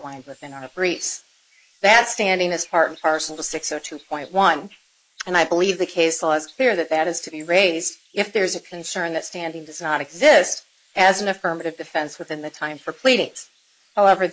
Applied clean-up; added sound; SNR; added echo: neural mask model Resemble Enhance denoiser.